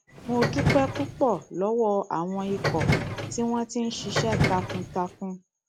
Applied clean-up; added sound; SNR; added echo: none; Subway, metro, underground; 1 dB; none.